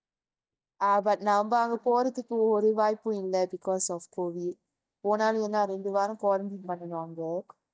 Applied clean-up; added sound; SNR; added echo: neural mask model DeepFilterNet 3.